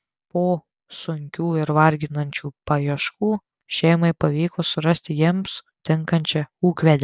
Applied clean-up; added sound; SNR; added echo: none; none; none; none.